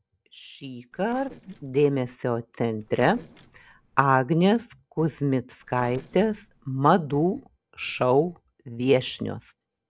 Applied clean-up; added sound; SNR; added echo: neural separator model SepFormer DNS4.